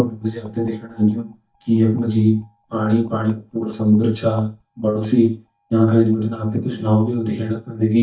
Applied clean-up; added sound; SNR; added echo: neural mask model DeepFilterNet 3.